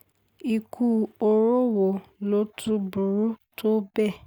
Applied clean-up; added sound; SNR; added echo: none; none; none; none.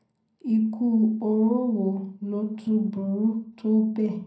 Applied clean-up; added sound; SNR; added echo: none; none; none; reverberation time 0.6 s.